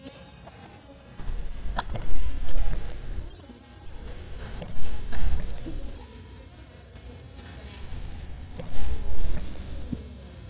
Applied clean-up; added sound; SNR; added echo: neural mask model DeepFilterNet 3.